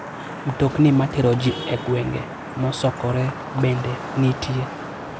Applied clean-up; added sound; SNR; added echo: none; Traffic noise, roadway noise / Vehicle horn, car horn, honking; 9 dB; none.